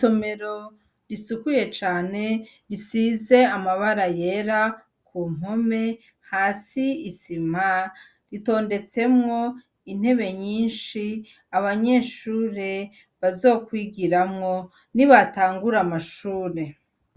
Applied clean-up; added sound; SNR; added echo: none; none; none; none.